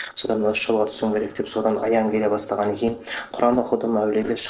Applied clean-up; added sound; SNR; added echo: neural separator model SepFormer DNS4.